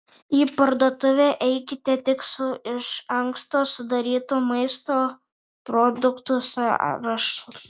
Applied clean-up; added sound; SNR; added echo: none; none; none; none.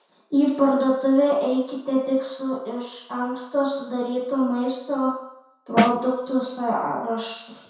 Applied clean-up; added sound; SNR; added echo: none; Snare drum; 3 dB; reverberation time 0.7 s.